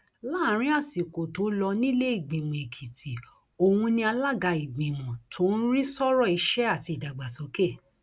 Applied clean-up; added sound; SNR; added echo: none; none; none; none.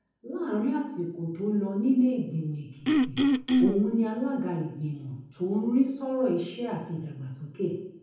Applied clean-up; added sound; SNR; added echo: none; Cough; -5 dB; reverberation time 0.9 s.